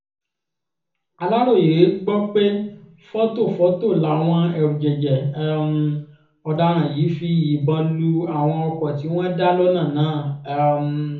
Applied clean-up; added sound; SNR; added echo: none; none; none; reverberation time 0.6 s.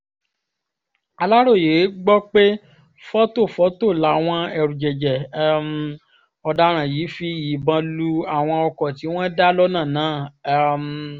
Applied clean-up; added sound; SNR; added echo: none; none; none; none.